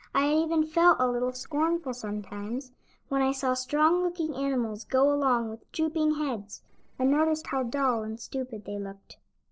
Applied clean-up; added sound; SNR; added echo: neural separator model SepFormer DNS4.